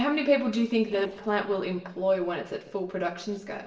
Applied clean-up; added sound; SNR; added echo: neural separator model SepFormer DNS4.